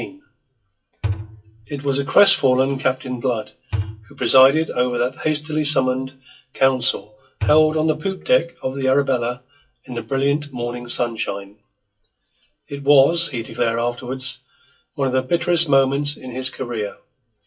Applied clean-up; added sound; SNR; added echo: classical method WPE with log-MMSE.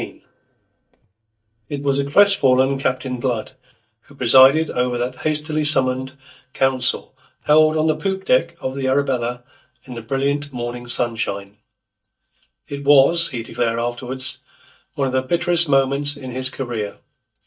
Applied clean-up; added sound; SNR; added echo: neural mask model DeepFilterNet 3.